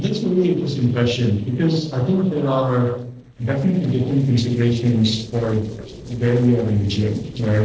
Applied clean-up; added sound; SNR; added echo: neural separator model SepFormer DNS4.